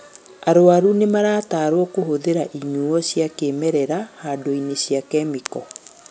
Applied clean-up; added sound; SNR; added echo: none; none; none; none.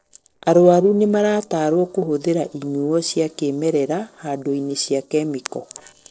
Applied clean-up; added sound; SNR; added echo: neural separator model SepFormer DNS4.